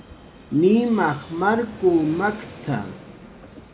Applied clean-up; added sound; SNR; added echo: none; Fixed-wing aircraft, airplane; 18 dB; none.